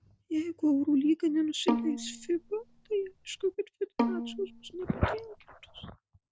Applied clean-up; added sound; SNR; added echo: none; Bowed string instrument; 5 dB; none.